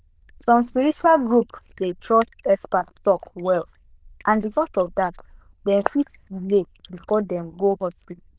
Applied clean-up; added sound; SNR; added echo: neural diffusion model UNIVERSE++.